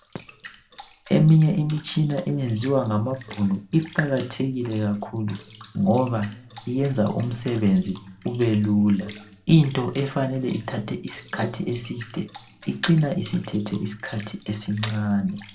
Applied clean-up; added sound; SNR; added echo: none; Bathtub (filling or washing) / Water; 20 dB; reverberation time 0.3 s.